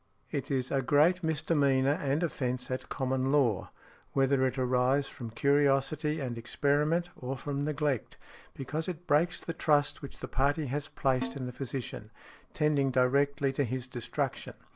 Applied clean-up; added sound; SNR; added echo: none; Snare drum; 13 dB; none.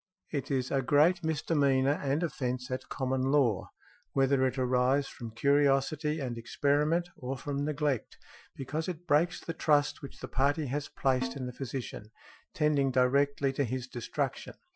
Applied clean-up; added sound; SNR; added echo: classical method Wiener filter.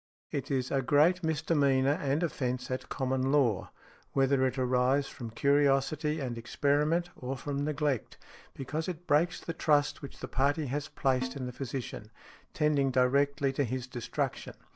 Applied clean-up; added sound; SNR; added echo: neural mask model DeepFilterNet 3.